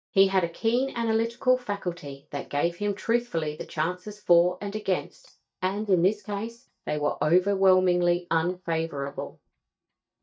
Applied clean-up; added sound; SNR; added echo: neural mask model DeepFilterNet 3.